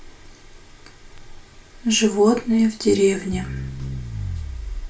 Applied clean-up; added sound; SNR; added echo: none; Crackle; 10 dB; reverberation time 0.3 s.